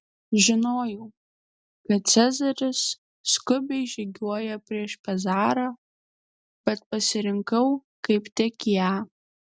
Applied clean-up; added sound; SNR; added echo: none; none; none; none.